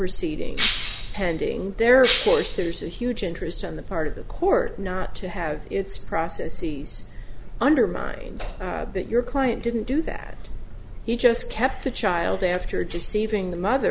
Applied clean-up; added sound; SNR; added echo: none; Shatter; 6 dB; none.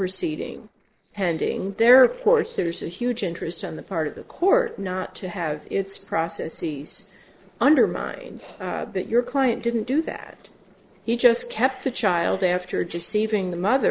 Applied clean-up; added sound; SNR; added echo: neural separator model SepFormer DNS4.